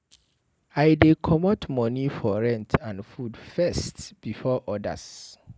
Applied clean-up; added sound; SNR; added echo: none; none; none; none.